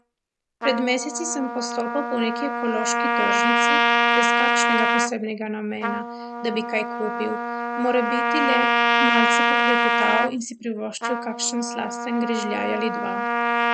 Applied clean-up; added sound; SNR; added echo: none; Trumpet; -4 dB; none.